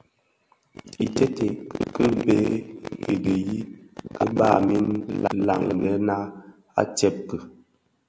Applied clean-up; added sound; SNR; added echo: none; none; none; none.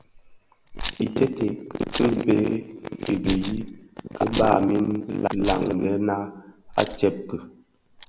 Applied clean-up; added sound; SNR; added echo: none; Rattle; 9 dB; none.